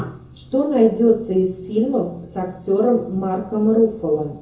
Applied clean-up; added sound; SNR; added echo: none; none; none; reverberation time 0.6 s.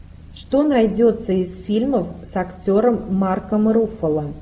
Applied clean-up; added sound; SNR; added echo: none; none; none; none.